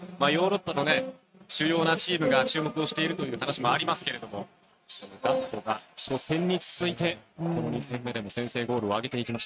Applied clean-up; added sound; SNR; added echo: neural mask model RNNoise.